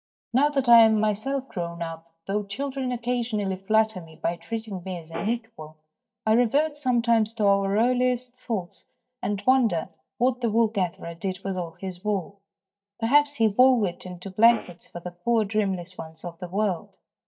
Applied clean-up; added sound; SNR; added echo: neural mask model DeepFilterNet 3.